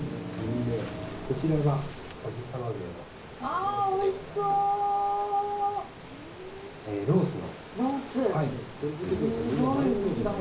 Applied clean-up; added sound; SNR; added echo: none; Waves, surf; 13 dB; reverberation time 0.5 s.